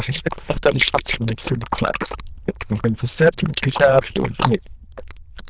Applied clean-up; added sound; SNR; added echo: neural diffusion model UNIVERSE++.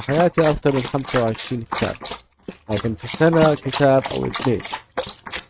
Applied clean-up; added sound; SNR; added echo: neural mask model RNNoise.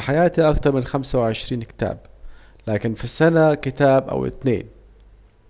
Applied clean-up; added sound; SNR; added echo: none; none; none; none.